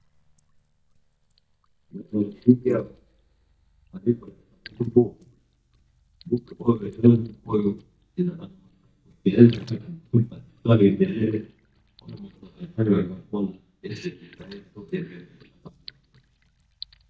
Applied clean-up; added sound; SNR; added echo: neural mask model DeepFilterNet 3.